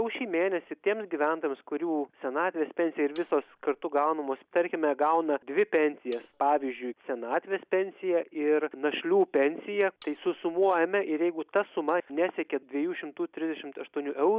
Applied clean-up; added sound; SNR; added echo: none; Cutlery, silverware; 18 dB; none.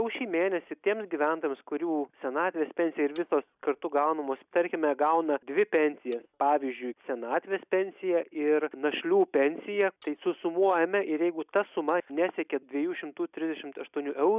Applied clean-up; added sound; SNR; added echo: neural mask model RNNoise.